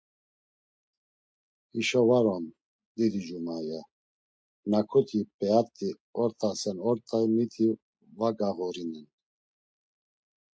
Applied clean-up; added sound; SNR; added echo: none; none; none; none.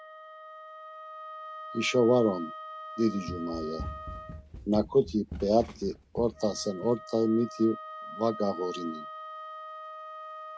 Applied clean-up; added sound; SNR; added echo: none; Wind instrument, woodwind instrument + Run; 12 dB; none.